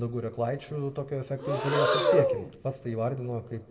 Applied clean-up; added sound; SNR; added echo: none; Breathing; 0 dB; reverberation time 1.6 s.